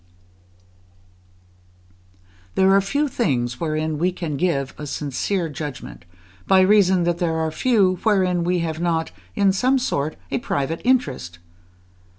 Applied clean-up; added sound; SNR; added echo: none; none; none; none.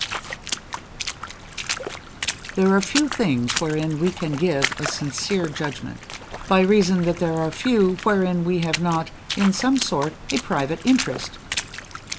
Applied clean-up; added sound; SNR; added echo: none; Water / Splash, splatter; 8 dB; none.